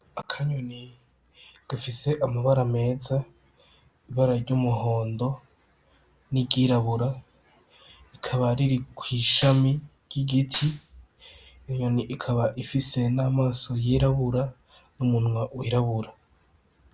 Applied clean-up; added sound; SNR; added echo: none; Gunshot, gunfire; 17 dB; none.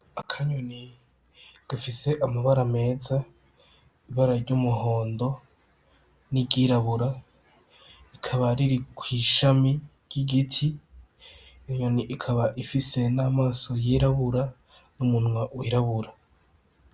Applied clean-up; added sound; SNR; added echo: none; none; none; none.